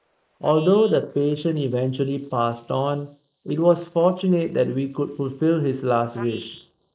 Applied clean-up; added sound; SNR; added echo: neural mask model Resemble Enhance denoiser.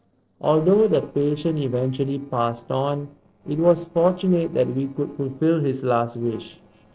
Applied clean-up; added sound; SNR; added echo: neural separator model SepFormer DNS4.